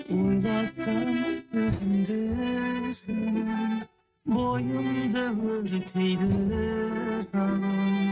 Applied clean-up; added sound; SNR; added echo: neural mask model RNNoise.